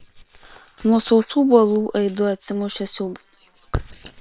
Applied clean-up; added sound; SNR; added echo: neural separator model SepFormer WHAM!.